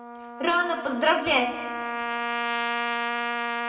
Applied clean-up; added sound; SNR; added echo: none; Trumpet; 2 dB; reverberation time 2.9 s.